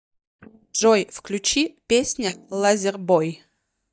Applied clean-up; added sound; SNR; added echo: neural mask model DeepFilterNet 3.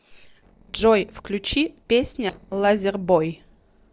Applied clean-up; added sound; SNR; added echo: neural separator model SepFormer DNS4.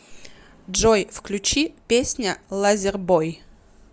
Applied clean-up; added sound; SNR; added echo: none; none; none; none.